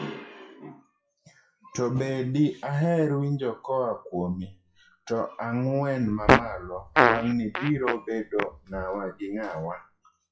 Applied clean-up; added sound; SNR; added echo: classical method WPE with log-MMSE.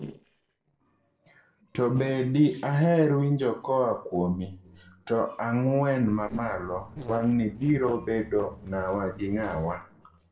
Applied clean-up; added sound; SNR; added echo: neural separator model SepFormer DNS4.